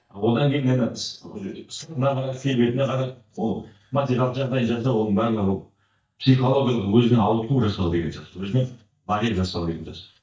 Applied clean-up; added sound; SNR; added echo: neural mask model DeepFilterNet 3.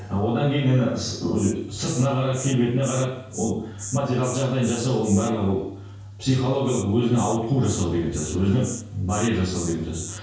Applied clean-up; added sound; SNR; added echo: none; Insect; 16 dB; reverberation time 0.6 s.